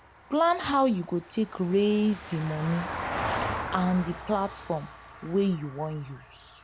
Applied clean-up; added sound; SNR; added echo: none; Vehicle; 9 dB; none.